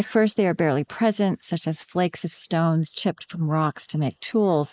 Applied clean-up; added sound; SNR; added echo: neural mask model Resemble Enhance denoiser.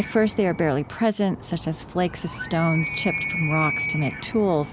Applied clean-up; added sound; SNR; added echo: none; Animal; 8 dB; none.